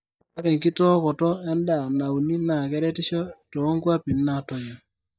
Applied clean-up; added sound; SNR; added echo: neural mask model DeepFilterNet 3.